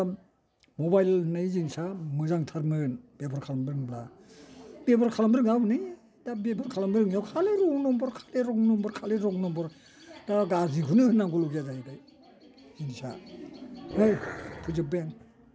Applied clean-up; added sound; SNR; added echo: none; Growling; 10 dB; none.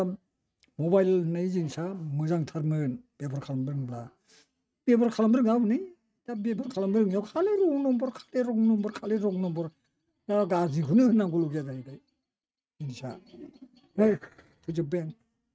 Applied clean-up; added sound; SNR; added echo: neural mask model RNNoise.